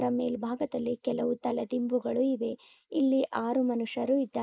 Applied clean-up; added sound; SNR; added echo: neural mask model Resemble Enhance denoiser.